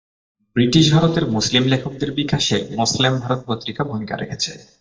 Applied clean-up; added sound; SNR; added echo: neural mask model DeepFilterNet 3.